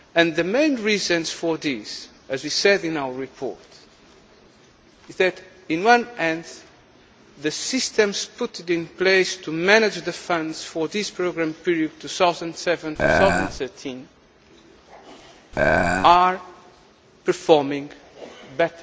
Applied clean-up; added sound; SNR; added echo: none; Burping, eructation; -3 dB; none.